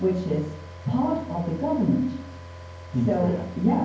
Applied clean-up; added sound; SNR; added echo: none; Car; 15 dB; reverberation time 0.9 s.